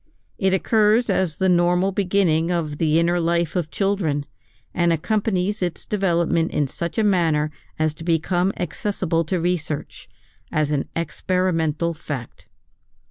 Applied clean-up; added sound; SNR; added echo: none; none; none; none.